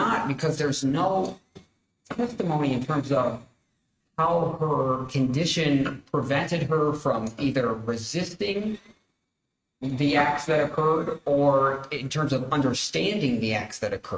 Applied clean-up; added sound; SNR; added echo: neural mask model RNNoise.